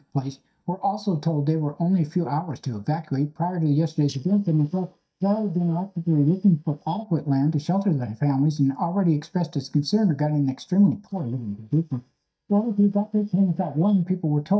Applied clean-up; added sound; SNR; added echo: neural mask model DeepFilterNet 3.